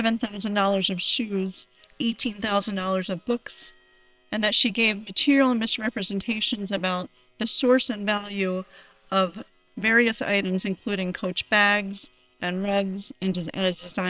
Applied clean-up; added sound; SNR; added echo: neural separator model SepFormer WHAM!.